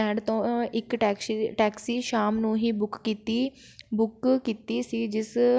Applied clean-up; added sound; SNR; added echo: none; none; none; none.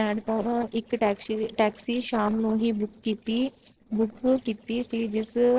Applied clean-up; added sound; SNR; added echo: neural separator model SepFormer DNS4.